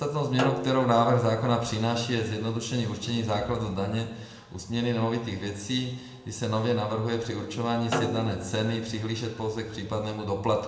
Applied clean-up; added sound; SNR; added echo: none; Snare drum; 9 dB; reverberation time 0.9 s.